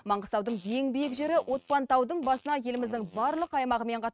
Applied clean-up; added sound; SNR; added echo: neural mask model RNNoise.